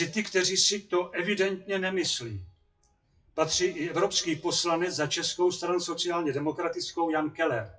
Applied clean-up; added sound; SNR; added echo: classical method WPE with log-MMSE.